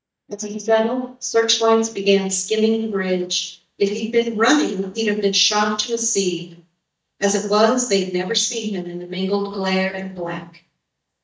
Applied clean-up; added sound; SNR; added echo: neural mask model DeepFilterNet 3.